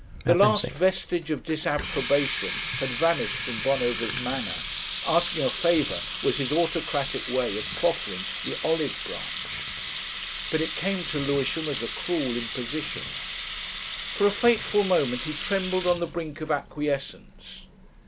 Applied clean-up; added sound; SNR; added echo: none; Water tap, faucet; 6 dB; none.